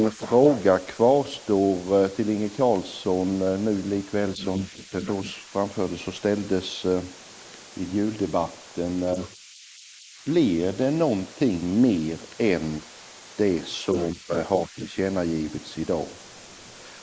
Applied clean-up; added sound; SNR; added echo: neural mask model Resemble Enhance denoiser.